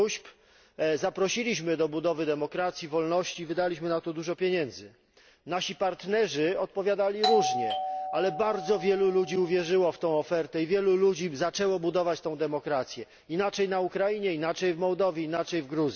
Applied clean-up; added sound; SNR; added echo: none; Doorbell; 4 dB; none.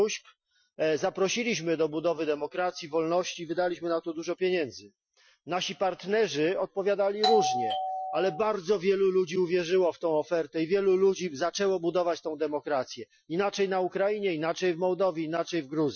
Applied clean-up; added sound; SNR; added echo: classical method Wiener filter.